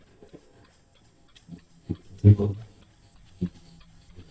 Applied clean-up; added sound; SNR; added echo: neural mask model DeepFilterNet 3.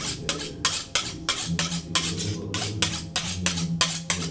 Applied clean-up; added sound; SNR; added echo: none; Cutlery, silverware; -3 dB; reverberation time 1.2 s.